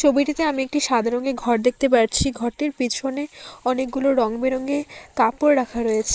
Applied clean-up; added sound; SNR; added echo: neural mask model Resemble Enhance denoiser.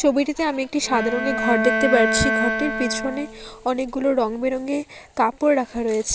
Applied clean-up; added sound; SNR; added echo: none; Bowed string instrument; 3 dB; none.